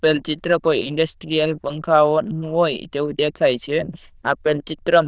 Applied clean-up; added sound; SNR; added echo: neural diffusion model UNIVERSE++.